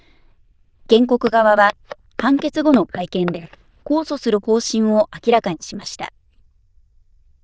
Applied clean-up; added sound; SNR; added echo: neural diffusion model UNIVERSE++.